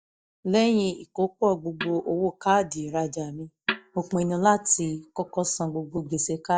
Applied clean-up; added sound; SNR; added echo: neural mask model DeepFilterNet 3.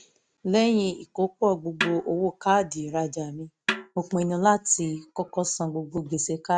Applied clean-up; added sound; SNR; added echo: neural mask model RNNoise.